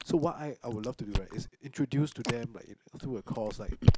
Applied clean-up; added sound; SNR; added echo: none; Chewing, mastication; -1 dB; none.